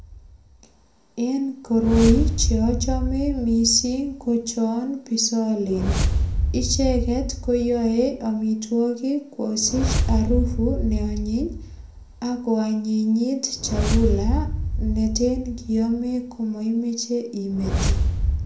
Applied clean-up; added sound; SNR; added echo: none; Whoosh, swoosh, swish; 2 dB; reverberation time 0.5 s.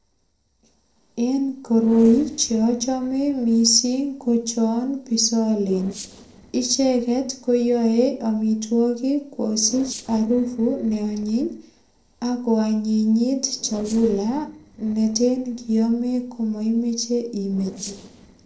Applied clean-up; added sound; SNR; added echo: neural separator model SepFormer DNS4.